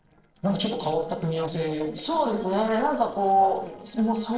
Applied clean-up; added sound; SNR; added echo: neural separator model SepFormer DNS4.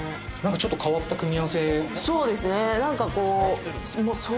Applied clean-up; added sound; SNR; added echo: none; none; none; none.